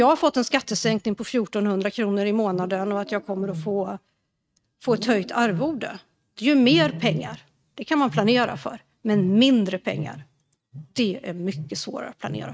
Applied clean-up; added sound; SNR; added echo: neural mask model RNNoise.